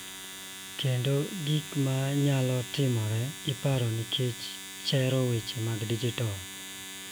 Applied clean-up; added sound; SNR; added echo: none; Domestic sounds, home sounds; 12 dB; none.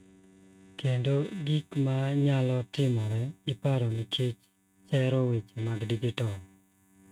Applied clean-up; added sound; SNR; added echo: neural mask model RNNoise.